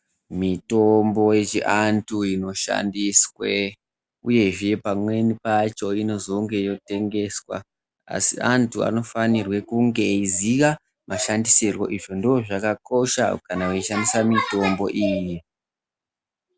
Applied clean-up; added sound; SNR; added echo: none; none; none; none.